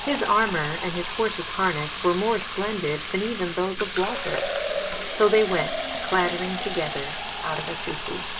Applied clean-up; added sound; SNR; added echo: none; Fill (with liquid); 3 dB; none.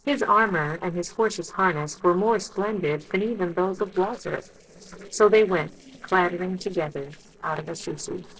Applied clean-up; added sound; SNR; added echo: neural separator model SepFormer DNS4.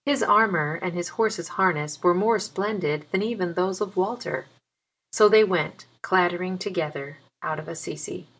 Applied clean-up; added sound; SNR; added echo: none; none; none; none.